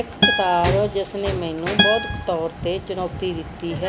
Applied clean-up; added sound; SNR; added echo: none; Acoustic guitar; 2 dB; none.